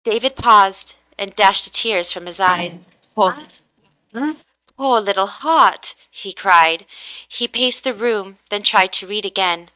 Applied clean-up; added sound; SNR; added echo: neural mask model DeepFilterNet 3.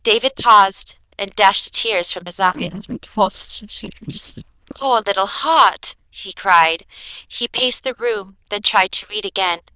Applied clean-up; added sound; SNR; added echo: neural diffusion model UNIVERSE++.